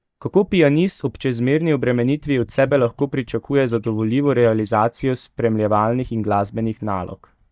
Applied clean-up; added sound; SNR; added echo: neural mask model DeepFilterNet 3.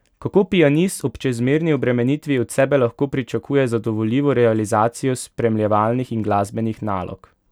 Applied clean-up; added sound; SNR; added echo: none; none; none; none.